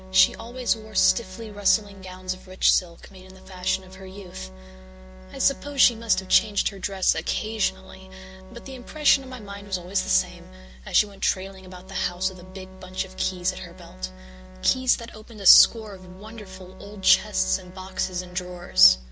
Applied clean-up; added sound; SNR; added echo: none; Bowed string instrument; 17 dB; none.